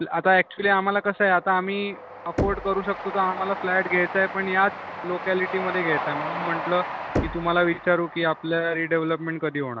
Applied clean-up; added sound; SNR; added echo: none; Train + Knock; 9 dB; none.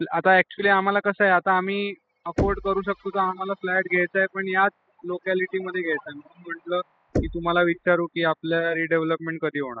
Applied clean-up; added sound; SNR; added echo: classical method spectral subtraction.